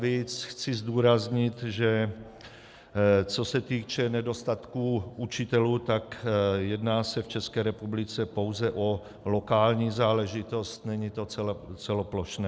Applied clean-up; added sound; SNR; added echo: none; none; none; none.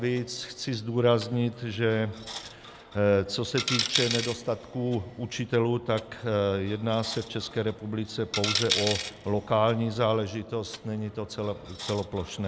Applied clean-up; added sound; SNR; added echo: none; Coin (dropping); 9 dB; none.